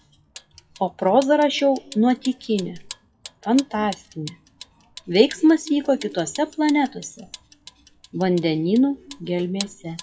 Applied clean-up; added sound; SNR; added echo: classical method WPE with log-MMSE.